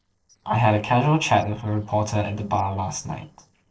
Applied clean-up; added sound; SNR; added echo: neural separator model SepFormer DNS4.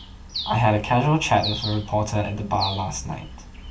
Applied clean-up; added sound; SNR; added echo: none; Bird; 12 dB; reverberation time 0.3 s.